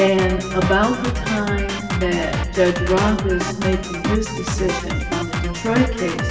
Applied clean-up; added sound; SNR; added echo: none; Drum kit; 3 dB; reverberation time 2.2 s.